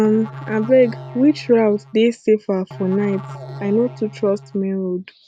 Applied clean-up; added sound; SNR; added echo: none; Musical instrument; 17 dB; none.